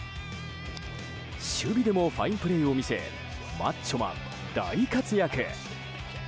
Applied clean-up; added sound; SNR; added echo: none; none; none; none.